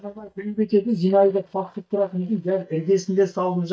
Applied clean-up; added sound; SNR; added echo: neural mask model DeepFilterNet 3.